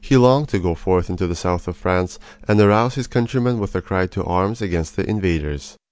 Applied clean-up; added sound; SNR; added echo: none; none; none; none.